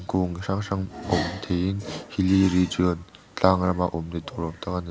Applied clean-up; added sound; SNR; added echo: none; none; none; none.